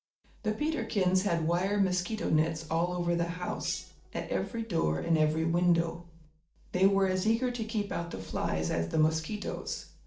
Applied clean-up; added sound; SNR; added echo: neural separator model SepFormer DNS4.